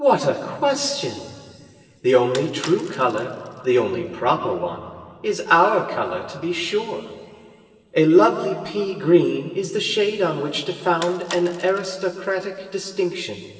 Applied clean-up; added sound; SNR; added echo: none; Bicycle; 18 dB; reverberation time 2.5 s.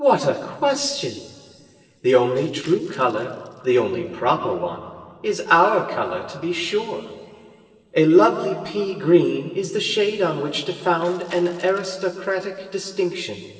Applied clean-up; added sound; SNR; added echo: neural separator model SepFormer DNS4.